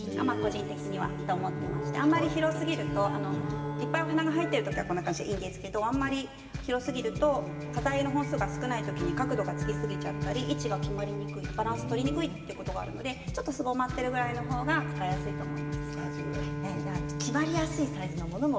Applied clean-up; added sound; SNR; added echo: none; Bowed string instrument; 6 dB; reverberation time 1.9 s.